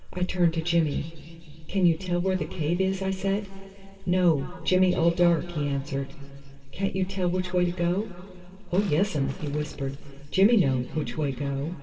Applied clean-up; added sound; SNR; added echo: none; Fart; 20 dB; reverberation time 2.9 s.